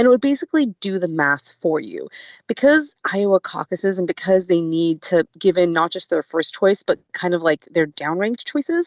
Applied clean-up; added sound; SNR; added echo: none; none; none; none.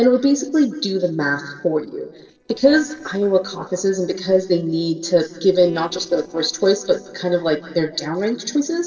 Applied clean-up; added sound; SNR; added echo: neural separator model SepFormer DNS4.